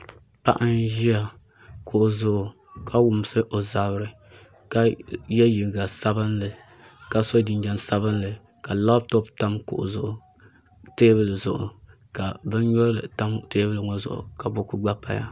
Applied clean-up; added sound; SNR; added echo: none; none; none; none.